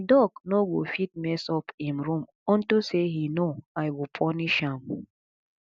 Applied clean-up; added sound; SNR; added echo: none; none; none; none.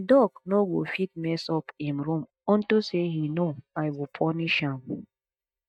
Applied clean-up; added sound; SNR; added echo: neural mask model DeepFilterNet 3.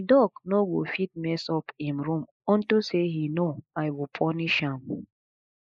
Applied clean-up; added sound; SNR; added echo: neural mask model Resemble Enhance denoiser.